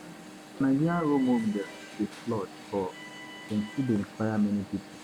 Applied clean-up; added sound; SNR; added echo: none; Alarm; 15 dB; none.